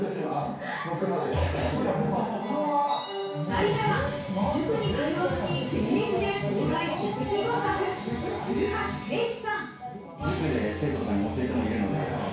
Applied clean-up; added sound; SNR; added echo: none; Wind instrument, woodwind instrument; 18 dB; reverberation time 0.6 s.